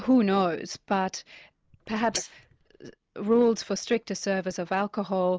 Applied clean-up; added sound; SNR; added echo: neural mask model Resemble Enhance denoiser.